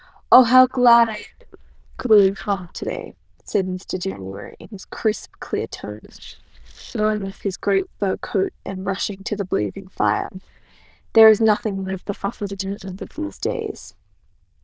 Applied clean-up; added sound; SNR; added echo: neural diffusion model UNIVERSE++.